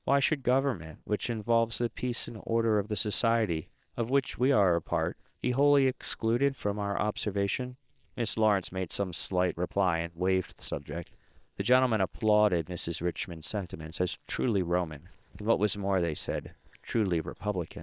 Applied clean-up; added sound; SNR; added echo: neural separator model SepFormer WHAM!.